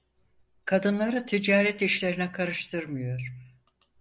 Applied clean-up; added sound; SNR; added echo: none; none; none; none.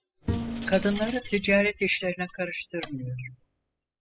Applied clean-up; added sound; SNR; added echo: classical method spectral subtraction.